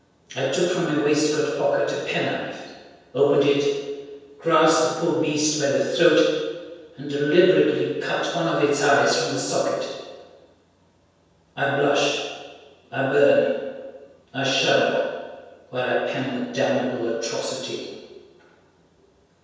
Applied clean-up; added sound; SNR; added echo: none; none; none; reverberation time 1.2 s.